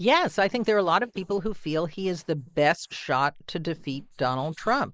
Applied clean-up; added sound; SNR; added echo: neural mask model Resemble Enhance denoiser.